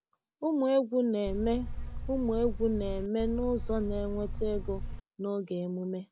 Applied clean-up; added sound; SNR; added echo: none; Buzz; 4 dB; none.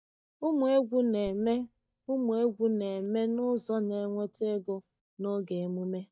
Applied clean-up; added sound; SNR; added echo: neural mask model DeepFilterNet 3.